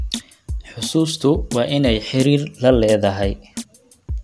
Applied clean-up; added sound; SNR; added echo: none; Drum kit; 10 dB; none.